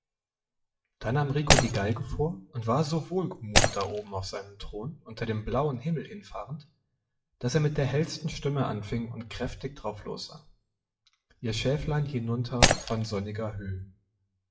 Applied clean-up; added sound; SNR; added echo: classical method WPE with log-MMSE.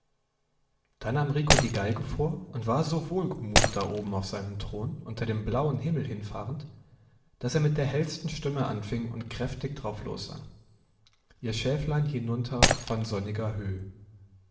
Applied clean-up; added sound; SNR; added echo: none; Shatter; -1 dB; reverberation time 0.9 s.